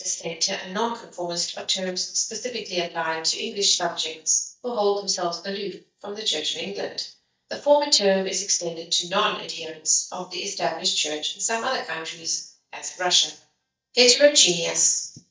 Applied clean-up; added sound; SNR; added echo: neural mask model DeepFilterNet 3.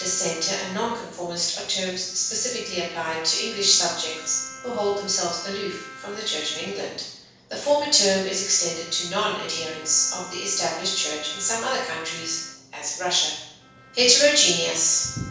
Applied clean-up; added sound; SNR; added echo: none; Bowed string instrument; 19 dB; reverberation time 0.7 s.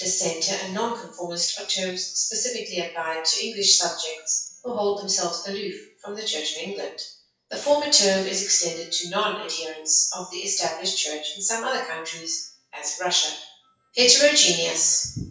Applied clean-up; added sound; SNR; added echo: classical method WPE with log-MMSE.